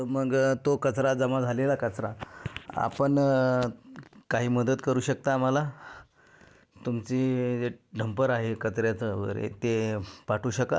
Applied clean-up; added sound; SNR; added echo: none; none; none; none.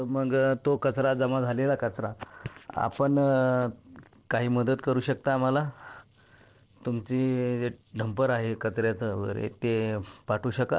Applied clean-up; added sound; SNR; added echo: neural separator model SepFormer DNS4.